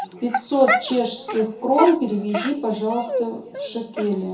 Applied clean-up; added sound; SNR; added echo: none; Dog; 6 dB; reverberation time 0.6 s.